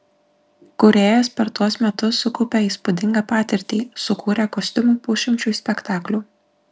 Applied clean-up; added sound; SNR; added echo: none; none; none; none.